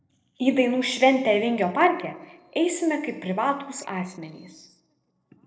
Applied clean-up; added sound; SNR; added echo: neural separator model SepFormer DNS4.